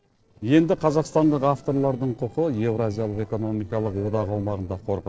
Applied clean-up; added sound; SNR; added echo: neural separator model SepFormer DNS4.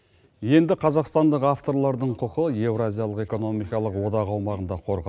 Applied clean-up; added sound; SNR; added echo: none; none; none; none.